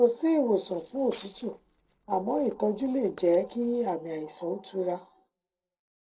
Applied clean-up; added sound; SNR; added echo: neural separator model SepFormer DNS4.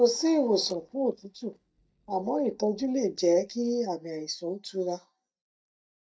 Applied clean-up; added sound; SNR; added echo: neural mask model DeepFilterNet 3.